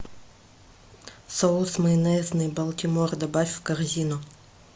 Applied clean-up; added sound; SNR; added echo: none; none; none; none.